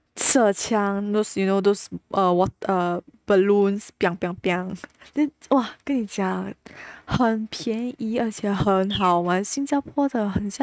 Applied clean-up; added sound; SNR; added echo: neural mask model RNNoise.